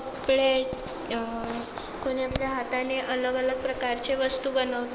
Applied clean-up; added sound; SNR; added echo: none; none; none; none.